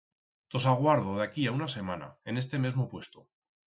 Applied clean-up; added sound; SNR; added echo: none; none; none; none.